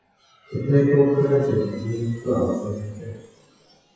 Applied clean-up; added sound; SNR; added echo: classical method WPE with log-MMSE.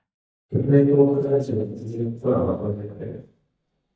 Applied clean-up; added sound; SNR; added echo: neural mask model DeepFilterNet 3.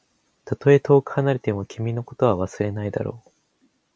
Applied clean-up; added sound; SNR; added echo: none; none; none; none.